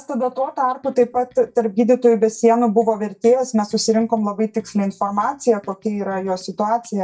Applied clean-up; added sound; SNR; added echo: neural mask model DeepFilterNet 3.